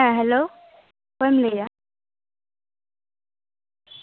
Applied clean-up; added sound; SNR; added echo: none; none; none; none.